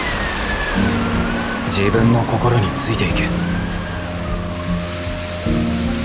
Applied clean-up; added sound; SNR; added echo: none; none; none; none.